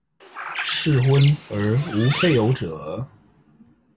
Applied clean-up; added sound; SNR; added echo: none; Bird; 10 dB; none.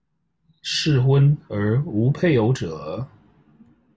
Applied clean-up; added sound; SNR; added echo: none; none; none; none.